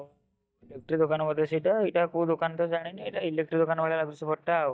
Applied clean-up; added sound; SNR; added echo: neural mask model DeepFilterNet 3.